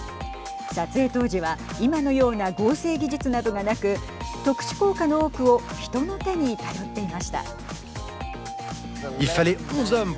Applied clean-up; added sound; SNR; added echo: none; none; none; none.